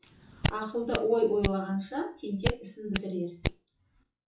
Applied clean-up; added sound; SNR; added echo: classical method WPE with log-MMSE.